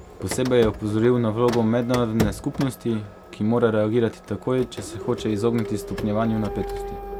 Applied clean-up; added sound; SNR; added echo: none; Printer; 11 dB; none.